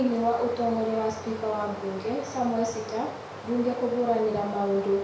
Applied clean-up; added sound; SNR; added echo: none; Stream; 12 dB; reverberation time 0.6 s.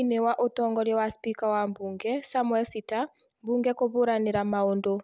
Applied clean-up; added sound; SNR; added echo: none; none; none; none.